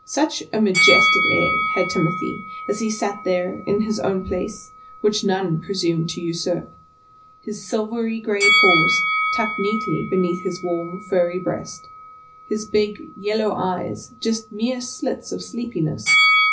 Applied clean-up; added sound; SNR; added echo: none; Bell; 1 dB; reverberation time 0.4 s.